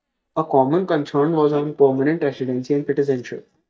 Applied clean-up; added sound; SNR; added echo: neural mask model DeepFilterNet 3.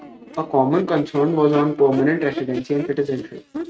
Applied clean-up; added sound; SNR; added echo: neural mask model RNNoise.